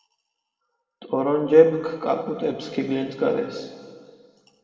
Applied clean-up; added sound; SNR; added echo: none; none; none; reverberation time 2.0 s.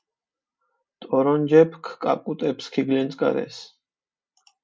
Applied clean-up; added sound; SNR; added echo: none; none; none; none.